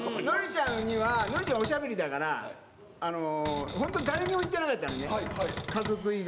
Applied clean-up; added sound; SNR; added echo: none; Cupboard open or close; 8 dB; none.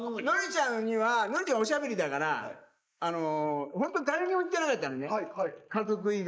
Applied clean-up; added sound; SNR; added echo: neural mask model Resemble Enhance denoiser.